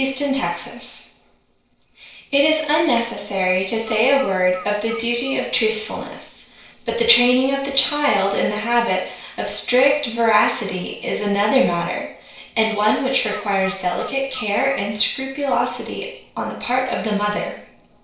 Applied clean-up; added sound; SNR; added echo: neural separator model SepFormer DNS4.